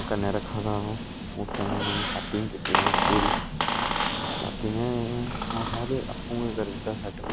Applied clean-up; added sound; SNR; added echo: none; Squeak; -2 dB; none.